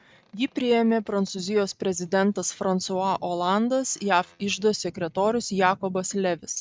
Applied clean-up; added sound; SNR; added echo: neural mask model RNNoise.